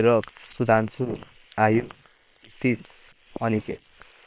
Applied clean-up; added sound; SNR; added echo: neural separator model SepFormer WHAM!.